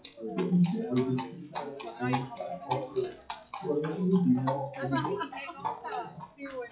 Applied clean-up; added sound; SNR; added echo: classical method WPE with log-MMSE.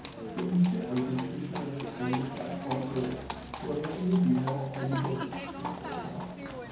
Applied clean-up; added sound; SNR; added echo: none; Livestock, farm animals, working animals; 7 dB; reverberation time 0.9 s.